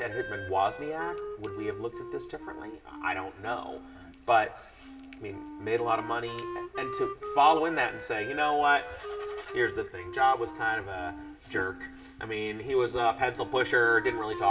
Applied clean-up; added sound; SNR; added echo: none; Wind instrument, woodwind instrument; 11 dB; reverberation time 1.9 s.